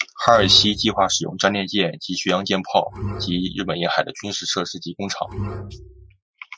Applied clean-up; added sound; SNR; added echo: classical method Wiener filter.